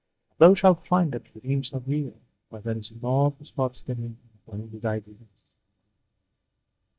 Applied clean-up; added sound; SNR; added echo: neural mask model DeepFilterNet 3.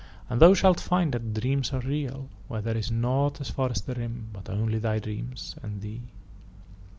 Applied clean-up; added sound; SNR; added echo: none; none; none; none.